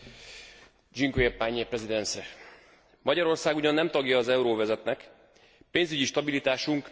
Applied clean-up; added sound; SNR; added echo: none; none; none; none.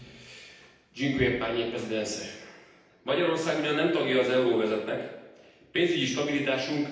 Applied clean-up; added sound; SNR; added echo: none; none; none; reverberation time 0.9 s.